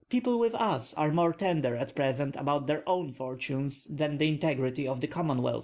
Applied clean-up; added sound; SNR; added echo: none; none; none; none.